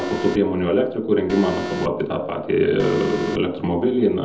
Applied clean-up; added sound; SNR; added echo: none; Alarm; 11 dB; reverberation time 0.8 s.